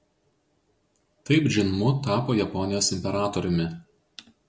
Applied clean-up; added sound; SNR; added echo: none; none; none; none.